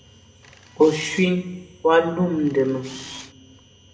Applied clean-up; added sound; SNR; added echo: none; Camera; 17 dB; reverberation time 0.9 s.